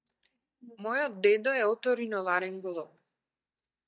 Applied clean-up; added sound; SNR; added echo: neural mask model DeepFilterNet 3.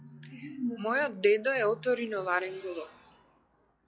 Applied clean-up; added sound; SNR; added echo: classical method log-MMSE.